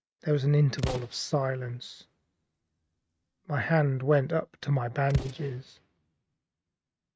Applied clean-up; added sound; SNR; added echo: neural mask model RNNoise.